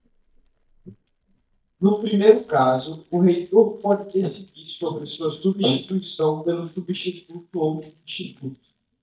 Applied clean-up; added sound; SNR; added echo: neural mask model DeepFilterNet 3.